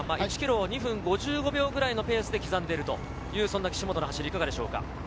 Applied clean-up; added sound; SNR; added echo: none; none; none; none.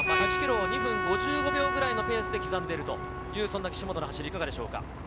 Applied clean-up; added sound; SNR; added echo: none; Piano + Trumpet; 0 dB; none.